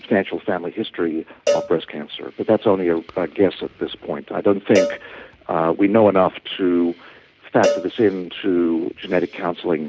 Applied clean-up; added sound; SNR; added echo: none; Cowbell; 7 dB; none.